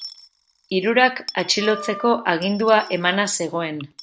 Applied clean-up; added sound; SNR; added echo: none; Wind instrument, woodwind instrument + Coin (dropping) / Dishes, pots, and pans; 17 dB; none.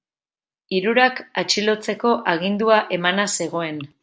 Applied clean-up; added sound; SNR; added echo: none; none; none; none.